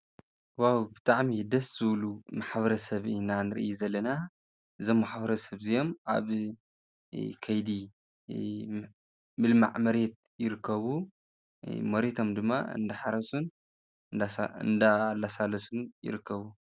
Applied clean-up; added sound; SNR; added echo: none; none; none; none.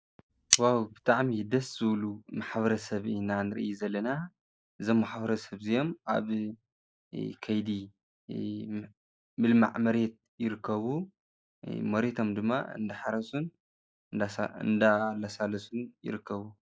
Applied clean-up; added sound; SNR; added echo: classical method log-MMSE.